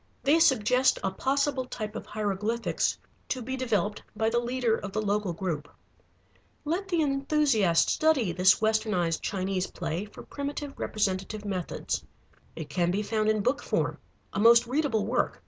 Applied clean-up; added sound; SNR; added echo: none; none; none; none.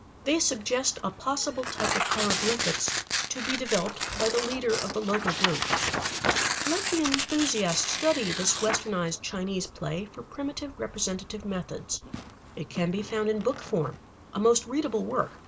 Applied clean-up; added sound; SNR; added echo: none; Tearing; 3 dB; none.